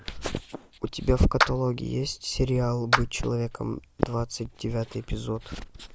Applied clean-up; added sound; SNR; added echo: none; Clapping; 4 dB; none.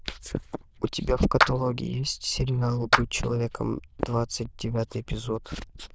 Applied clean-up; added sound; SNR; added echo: neural diffusion model UNIVERSE++.